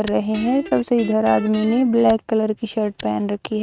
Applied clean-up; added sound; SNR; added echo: neural mask model RNNoise.